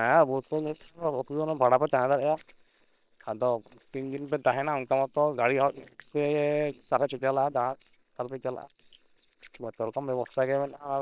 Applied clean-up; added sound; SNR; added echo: neural separator model SepFormer WHAM!.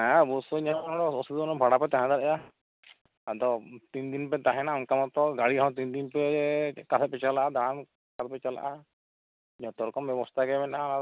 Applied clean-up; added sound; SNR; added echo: none; none; none; none.